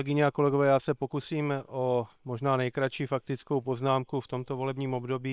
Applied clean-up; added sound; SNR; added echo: neural separator model SepFormer WHAM!.